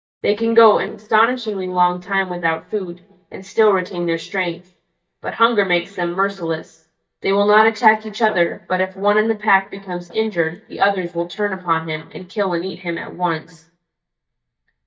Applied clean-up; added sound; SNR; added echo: neural mask model DeepFilterNet 3.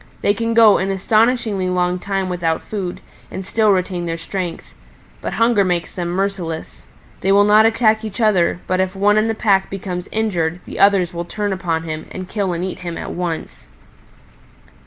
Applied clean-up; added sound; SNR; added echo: none; none; none; none.